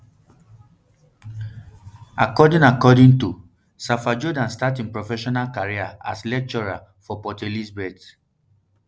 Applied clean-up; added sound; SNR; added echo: none; none; none; none.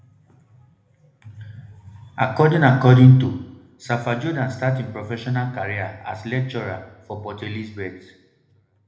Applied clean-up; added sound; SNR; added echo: none; none; none; reverberation time 0.8 s.